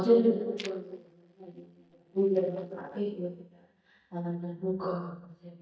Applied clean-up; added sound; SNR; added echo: neural mask model DeepFilterNet 3.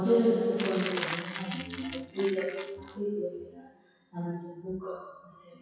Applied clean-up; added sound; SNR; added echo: classical method WPE with log-MMSE.